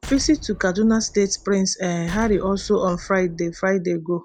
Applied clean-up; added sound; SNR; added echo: none; Explosion; 17 dB; none.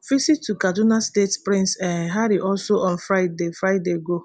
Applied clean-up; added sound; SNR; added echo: none; none; none; none.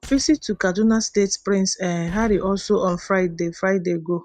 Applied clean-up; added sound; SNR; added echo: neural mask model RNNoise.